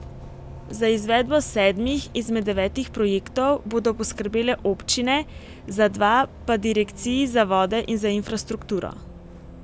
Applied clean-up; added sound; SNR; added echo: none; Bus; 16 dB; none.